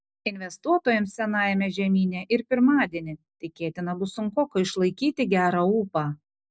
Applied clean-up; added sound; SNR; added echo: none; none; none; none.